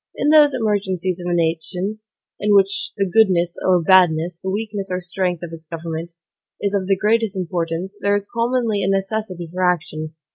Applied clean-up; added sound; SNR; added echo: none; none; none; none.